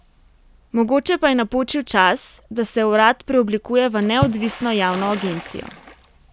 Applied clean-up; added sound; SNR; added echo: none; Water / Splash, splatter; 14 dB; none.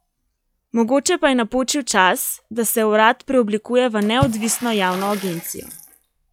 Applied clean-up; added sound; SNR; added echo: classical method log-MMSE.